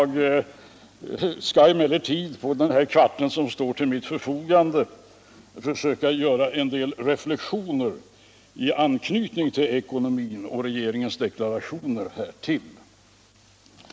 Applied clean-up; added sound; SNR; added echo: none; none; none; none.